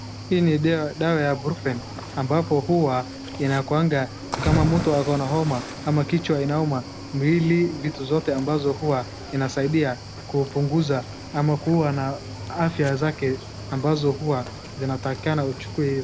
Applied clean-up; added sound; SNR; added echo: none; Cricket / Waves, surf; 10 dB; none.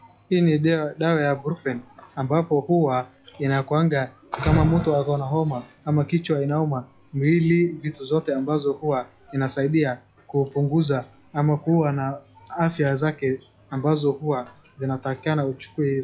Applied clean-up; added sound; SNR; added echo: classical method log-MMSE.